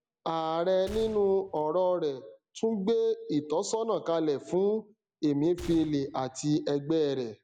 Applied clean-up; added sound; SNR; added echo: none; Gunshot, gunfire; 18 dB; none.